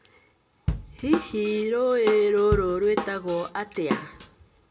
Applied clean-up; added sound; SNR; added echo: none; Drum / Drum kit; 7 dB; reverberation time 0.7 s.